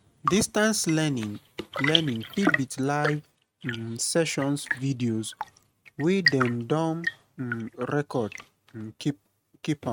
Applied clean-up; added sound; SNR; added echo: neural mask model RNNoise.